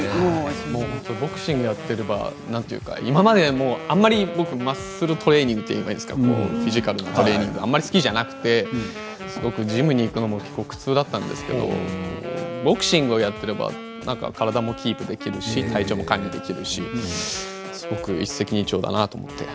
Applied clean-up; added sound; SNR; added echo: none; Wind instrument, woodwind instrument; 12 dB; none.